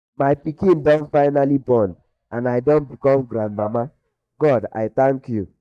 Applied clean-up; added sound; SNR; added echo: neural mask model DeepFilterNet 3.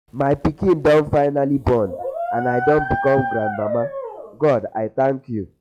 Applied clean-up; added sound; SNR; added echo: classical method log-MMSE.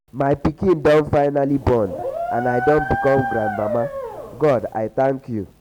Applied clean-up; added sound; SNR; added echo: none; Dog; 6 dB; none.